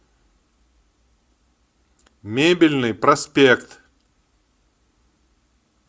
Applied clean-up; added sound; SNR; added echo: none; none; none; none.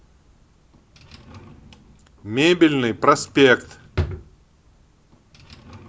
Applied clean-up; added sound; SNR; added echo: none; Drawer open or close; 14 dB; none.